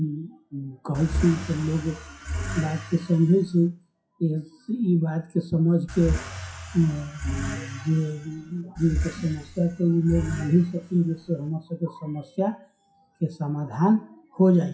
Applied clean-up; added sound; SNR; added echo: classical method WPE with log-MMSE.